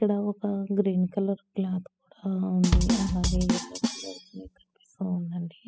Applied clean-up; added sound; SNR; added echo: classical method spectral subtraction.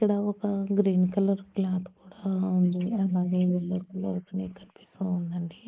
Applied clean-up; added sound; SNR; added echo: neural mask model Resemble Enhance denoiser.